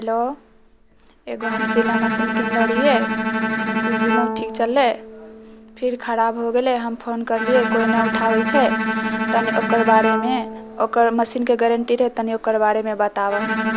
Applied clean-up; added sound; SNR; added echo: none; Bowed string instrument; 3 dB; none.